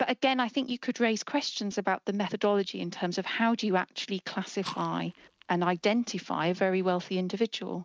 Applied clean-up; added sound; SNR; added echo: neural mask model RNNoise.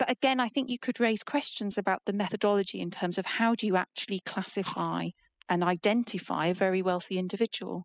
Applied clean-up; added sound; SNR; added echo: classical method spectral subtraction.